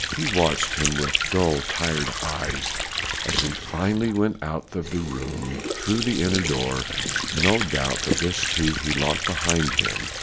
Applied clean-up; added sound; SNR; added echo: none; Sink (filling or washing) / Water; 2 dB; none.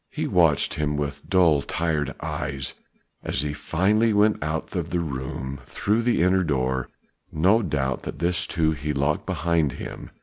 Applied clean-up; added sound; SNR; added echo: none; none; none; none.